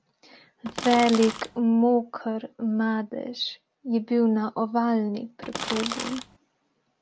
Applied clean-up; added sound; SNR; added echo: none; Crackle; 7 dB; none.